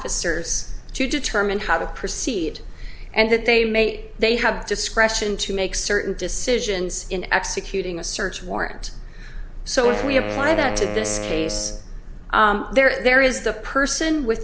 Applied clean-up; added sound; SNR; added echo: none; Wind instrument, woodwind instrument; 8 dB; none.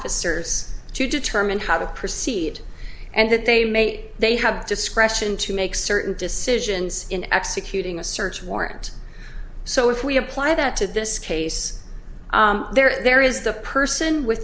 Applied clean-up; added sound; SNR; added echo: none; none; none; none.